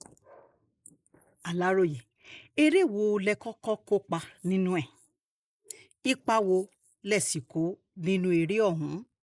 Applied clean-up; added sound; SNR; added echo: neural mask model Resemble Enhance denoiser.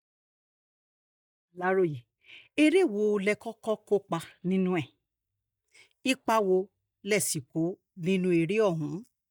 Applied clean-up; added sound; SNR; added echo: neural mask model DeepFilterNet 3.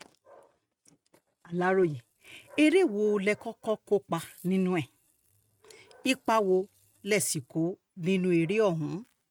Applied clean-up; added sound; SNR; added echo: neural mask model RNNoise.